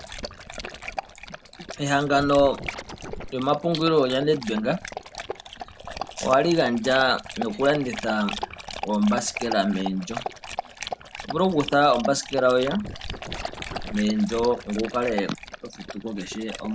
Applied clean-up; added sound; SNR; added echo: none; Dog + Scratching (performance technique); 10 dB; none.